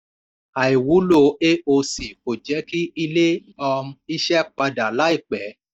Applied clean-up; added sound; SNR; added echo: neural mask model DeepFilterNet 3.